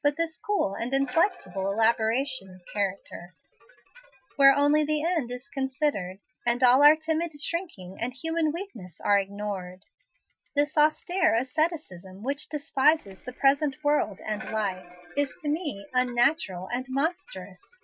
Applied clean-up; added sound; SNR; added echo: classical method Wiener filter.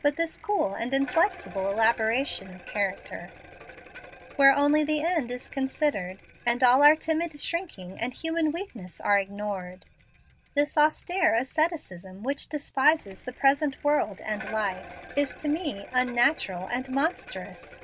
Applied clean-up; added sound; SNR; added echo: none; Bicycle; 19 dB; none.